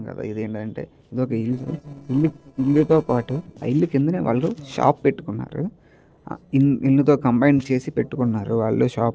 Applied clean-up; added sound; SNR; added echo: neural separator model SepFormer DNS4.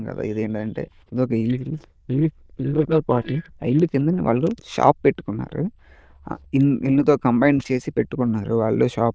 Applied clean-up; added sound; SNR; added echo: neural diffusion model UNIVERSE++.